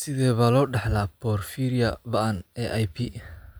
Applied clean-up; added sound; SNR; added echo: none; none; none; none.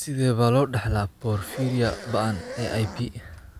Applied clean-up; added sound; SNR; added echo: none; Zipper (clothing); 15 dB; none.